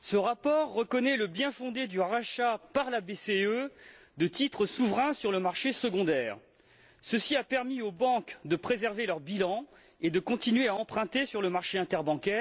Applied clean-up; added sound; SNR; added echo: none; none; none; none.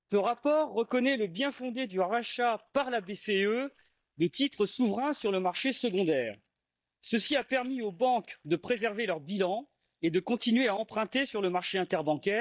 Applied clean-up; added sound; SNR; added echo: neural mask model DeepFilterNet 3.